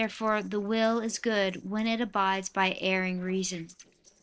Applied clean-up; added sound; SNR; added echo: neural separator model SepFormer DNS4.